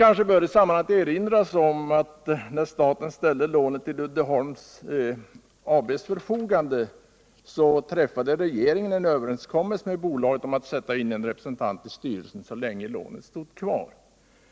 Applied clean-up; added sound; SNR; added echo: none; none; none; none.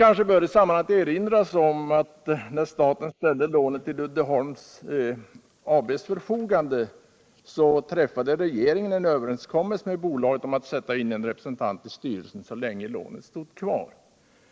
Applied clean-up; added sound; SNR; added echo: neural mask model Resemble Enhance denoiser.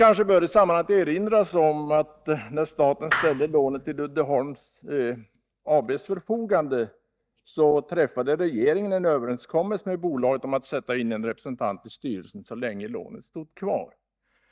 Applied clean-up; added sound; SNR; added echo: neural mask model DeepFilterNet 3.